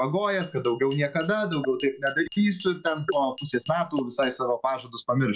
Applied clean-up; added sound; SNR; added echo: none; Glass; 15 dB; none.